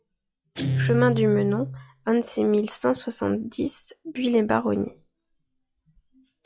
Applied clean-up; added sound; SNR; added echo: classical method log-MMSE.